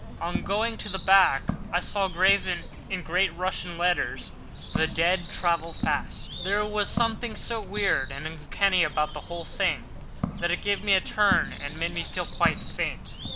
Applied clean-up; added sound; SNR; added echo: none; Walk, footsteps + Bird; 7 dB; none.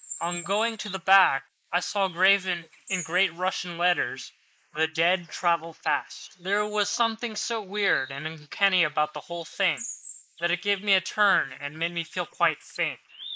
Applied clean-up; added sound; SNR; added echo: neural mask model Resemble Enhance denoiser.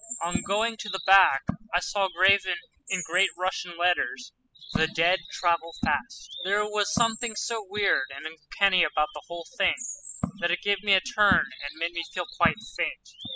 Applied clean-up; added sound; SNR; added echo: classical method spectral subtraction.